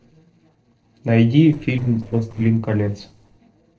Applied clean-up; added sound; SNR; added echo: neural separator model SepFormer DNS4.